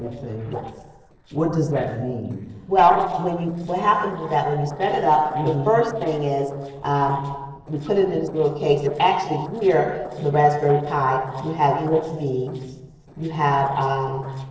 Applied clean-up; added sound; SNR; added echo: neural separator model SepFormer DNS4.